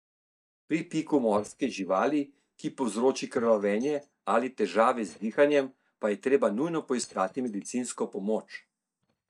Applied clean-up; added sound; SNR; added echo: neural mask model DeepFilterNet 3.